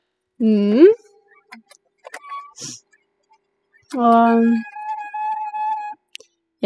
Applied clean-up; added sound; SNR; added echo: classical method spectral subtraction.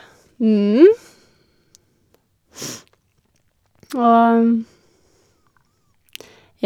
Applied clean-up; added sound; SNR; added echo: none; none; none; none.